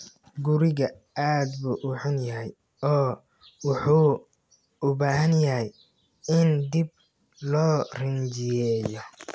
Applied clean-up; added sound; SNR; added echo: none; none; none; none.